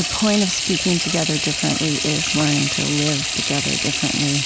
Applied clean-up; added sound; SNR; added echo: none; Sink (filling or washing) / Water tap, faucet; 1 dB; none.